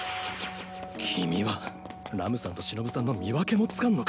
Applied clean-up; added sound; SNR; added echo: none; none; none; none.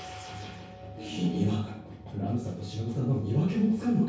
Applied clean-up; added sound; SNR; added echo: none; none; none; reverberation time 0.6 s.